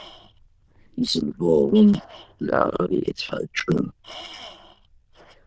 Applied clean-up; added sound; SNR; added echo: neural diffusion model UNIVERSE++.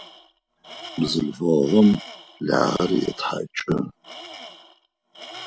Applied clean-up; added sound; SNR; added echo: none; Tools; 18 dB; none.